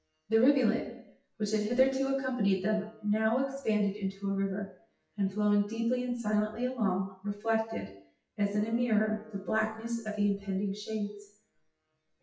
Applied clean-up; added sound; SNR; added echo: classical method WPE with log-MMSE.